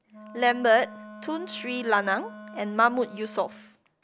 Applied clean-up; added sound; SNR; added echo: none; Wind instrument, woodwind instrument; 17 dB; none.